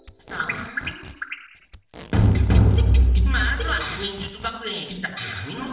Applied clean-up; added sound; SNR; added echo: none; Packing tape, duct tape; 20 dB; reverberation time 0.8 s.